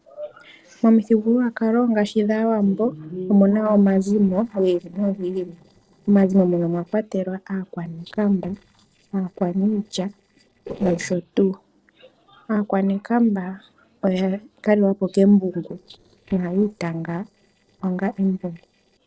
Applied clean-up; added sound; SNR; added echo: neural separator model SepFormer DNS4.